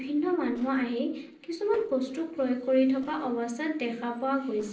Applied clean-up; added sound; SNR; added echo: neural separator model SepFormer DNS4.